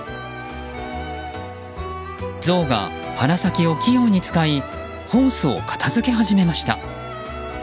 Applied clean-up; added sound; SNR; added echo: none; none; none; none.